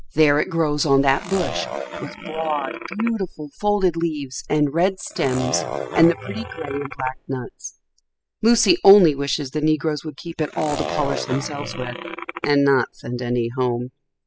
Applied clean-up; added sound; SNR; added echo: classical method spectral subtraction.